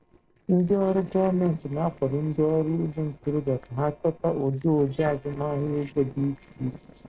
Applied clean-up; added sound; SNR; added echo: neural separator model SepFormer DNS4.